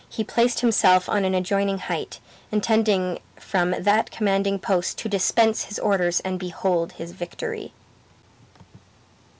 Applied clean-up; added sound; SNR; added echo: none; none; none; none.